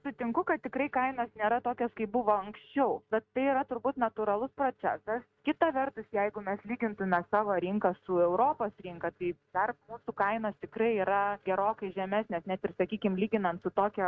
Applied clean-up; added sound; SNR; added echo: neural mask model RNNoise.